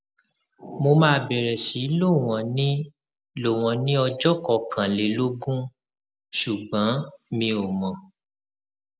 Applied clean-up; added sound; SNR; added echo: none; none; none; none.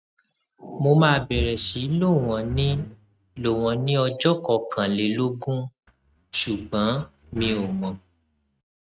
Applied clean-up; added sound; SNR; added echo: neural mask model RNNoise.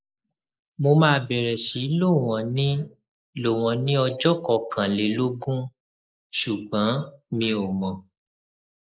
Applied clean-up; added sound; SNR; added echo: neural mask model Resemble Enhance denoiser.